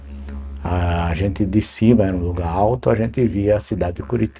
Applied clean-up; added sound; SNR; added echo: neural mask model RNNoise.